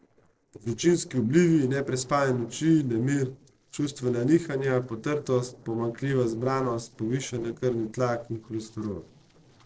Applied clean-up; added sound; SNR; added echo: neural separator model SepFormer DNS4.